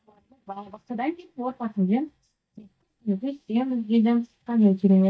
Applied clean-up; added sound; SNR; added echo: neural mask model DeepFilterNet 3.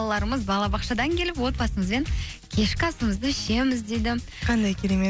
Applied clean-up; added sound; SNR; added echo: none; none; none; none.